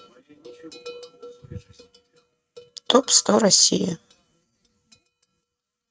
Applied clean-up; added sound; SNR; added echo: neural mask model RNNoise.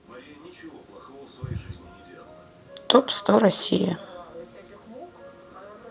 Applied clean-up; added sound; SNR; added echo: none; none; none; none.